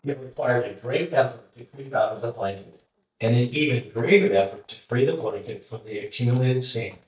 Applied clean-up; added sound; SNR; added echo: neural mask model DeepFilterNet 3.